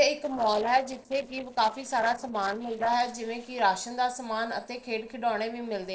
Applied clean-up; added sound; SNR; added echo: neural separator model SepFormer DNS4.